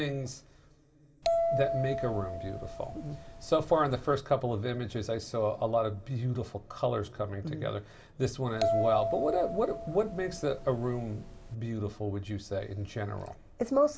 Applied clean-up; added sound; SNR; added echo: none; Bell; 2 dB; reverberation time 1.6 s.